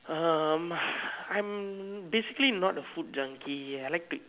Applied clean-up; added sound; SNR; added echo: none; none; none; none.